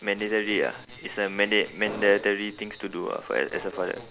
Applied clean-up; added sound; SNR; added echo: none; Explosion; 12 dB; none.